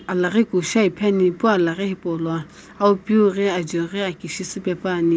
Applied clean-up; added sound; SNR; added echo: none; none; none; none.